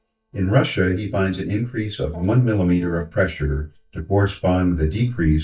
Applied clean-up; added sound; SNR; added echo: neural mask model DeepFilterNet 3.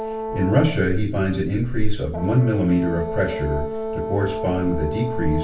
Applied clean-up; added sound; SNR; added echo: none; Brass instrument; 8 dB; reverberation time 0.4 s.